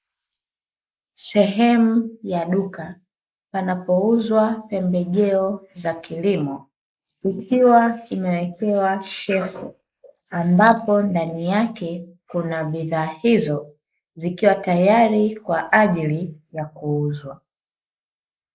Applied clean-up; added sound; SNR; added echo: neural mask model Resemble Enhance denoiser.